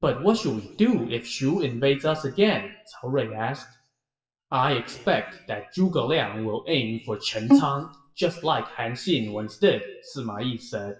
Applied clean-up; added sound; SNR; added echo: classical method WPE with log-MMSE.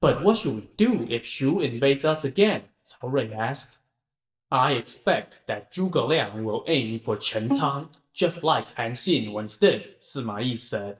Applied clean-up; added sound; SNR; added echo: neural mask model DeepFilterNet 3.